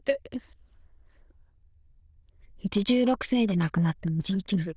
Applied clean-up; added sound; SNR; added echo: neural diffusion model UNIVERSE++.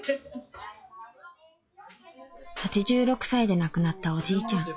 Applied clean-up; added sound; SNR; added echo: classical method log-MMSE.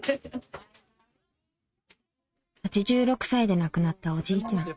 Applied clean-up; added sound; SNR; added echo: neural mask model RNNoise.